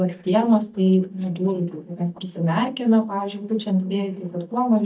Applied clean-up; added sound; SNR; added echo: neural mask model DeepFilterNet 3.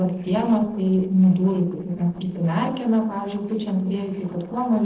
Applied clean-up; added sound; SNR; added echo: neural separator model SepFormer DNS4.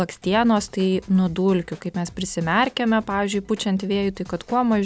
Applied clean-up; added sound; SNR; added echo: none; none; none; none.